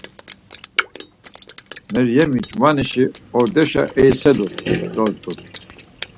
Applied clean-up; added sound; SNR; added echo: none; Drip; 10 dB; none.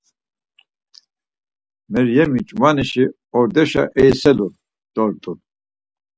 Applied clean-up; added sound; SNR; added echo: none; none; none; none.